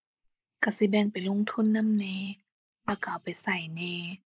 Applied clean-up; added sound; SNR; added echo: neural mask model Resemble Enhance denoiser.